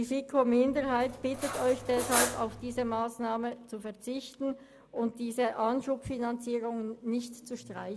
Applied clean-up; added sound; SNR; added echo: none; Cutlery, silverware; 3 dB; none.